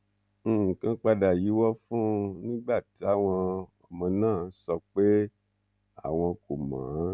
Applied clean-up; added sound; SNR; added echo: none; none; none; none.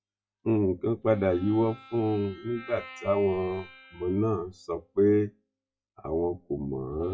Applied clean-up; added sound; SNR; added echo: classical method WPE with log-MMSE.